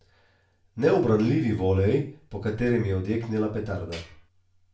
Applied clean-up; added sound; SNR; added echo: none; Tools; 18 dB; reverberation time 0.4 s.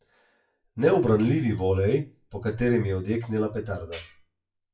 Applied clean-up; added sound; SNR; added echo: classical method WPE with log-MMSE.